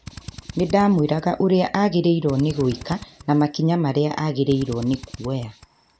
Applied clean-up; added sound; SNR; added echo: none; Drill; 18 dB; none.